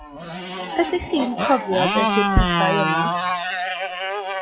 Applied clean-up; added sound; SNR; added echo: classical method log-MMSE.